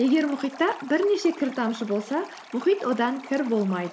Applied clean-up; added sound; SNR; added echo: none; Stream; 18 dB; none.